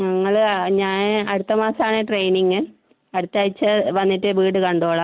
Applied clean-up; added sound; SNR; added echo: none; none; none; none.